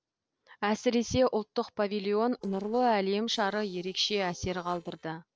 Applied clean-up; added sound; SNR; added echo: neural separator model SepFormer DNS4.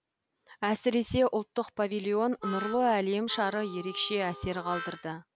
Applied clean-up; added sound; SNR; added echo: none; Harmonica; 11 dB; none.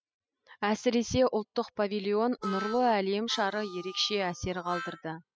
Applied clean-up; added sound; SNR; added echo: classical method spectral subtraction.